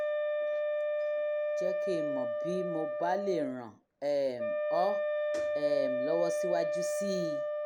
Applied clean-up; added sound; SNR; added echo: none; Wind instrument, woodwind instrument; -3 dB; none.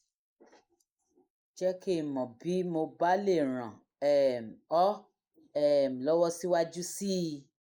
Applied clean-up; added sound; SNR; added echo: neural mask model Resemble Enhance denoiser.